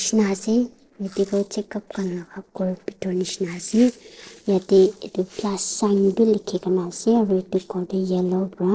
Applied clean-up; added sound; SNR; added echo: neural separator model SepFormer DNS4.